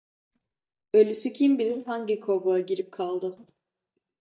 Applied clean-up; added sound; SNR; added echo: neural mask model DeepFilterNet 3.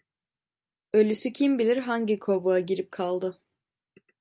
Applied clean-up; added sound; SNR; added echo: none; none; none; none.